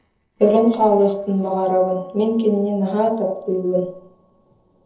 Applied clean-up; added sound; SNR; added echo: neural separator model SepFormer DNS4.